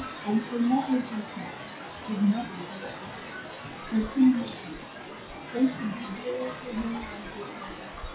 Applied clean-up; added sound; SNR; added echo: classical method WPE with log-MMSE.